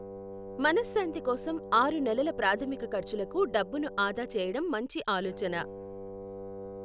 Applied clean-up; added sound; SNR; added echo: none; Wind instrument, woodwind instrument; 12 dB; none.